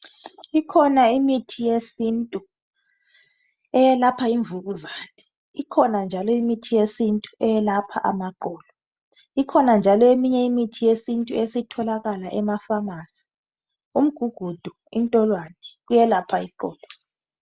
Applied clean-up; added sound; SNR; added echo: none; none; none; none.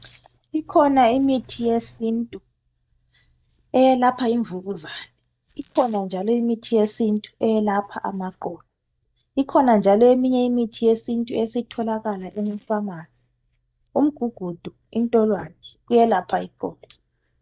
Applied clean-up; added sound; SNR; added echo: neural mask model DeepFilterNet 3.